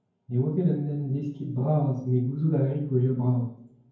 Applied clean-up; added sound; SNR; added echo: none; none; none; reverberation time 0.9 s.